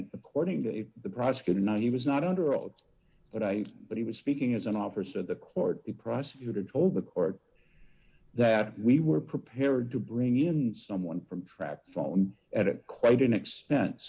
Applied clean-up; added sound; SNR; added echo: none; none; none; none.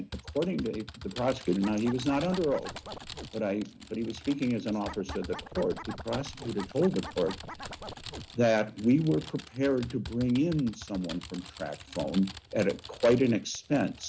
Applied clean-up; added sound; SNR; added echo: none; Scratching (performance technique) + Typing; 14 dB; none.